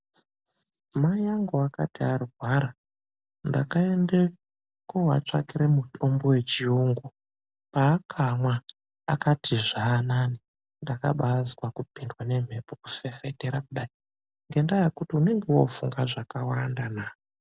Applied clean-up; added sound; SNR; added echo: none; none; none; none.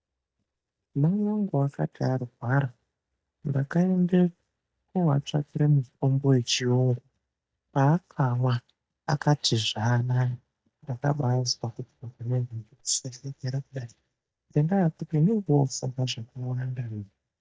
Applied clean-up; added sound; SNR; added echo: neural mask model DeepFilterNet 3.